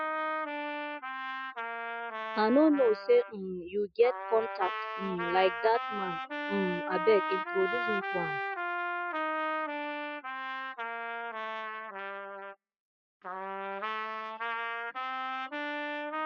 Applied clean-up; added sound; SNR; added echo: classical method spectral subtraction.